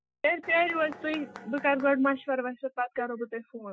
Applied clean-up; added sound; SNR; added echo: classical method Wiener filter.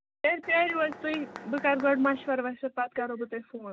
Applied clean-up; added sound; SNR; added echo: none; Mechanisms; 15 dB; none.